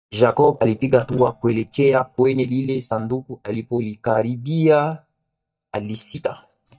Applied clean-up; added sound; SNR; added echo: neural mask model DeepFilterNet 3.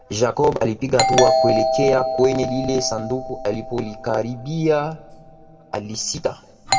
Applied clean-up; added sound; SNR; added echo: none; Doorbell; 2 dB; reverberation time 1.4 s.